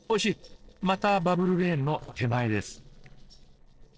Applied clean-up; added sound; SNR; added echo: neural separator model SepFormer DNS4.